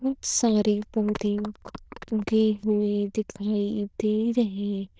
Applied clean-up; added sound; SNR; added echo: neural diffusion model UNIVERSE++.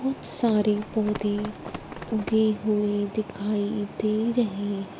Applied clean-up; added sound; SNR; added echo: none; Run; 15 dB; none.